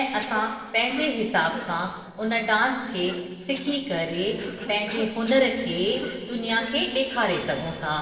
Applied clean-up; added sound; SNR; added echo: neural separator model SepFormer DNS4.